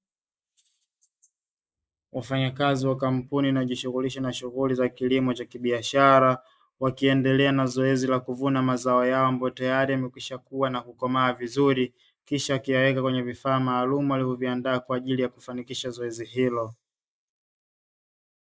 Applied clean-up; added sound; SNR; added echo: neural mask model Resemble Enhance denoiser.